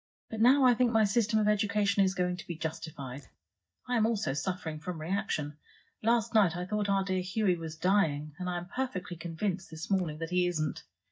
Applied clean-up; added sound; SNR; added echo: neural mask model DeepFilterNet 3.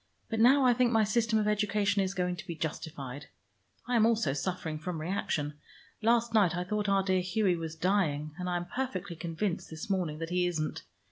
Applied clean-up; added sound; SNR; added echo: none; none; none; none.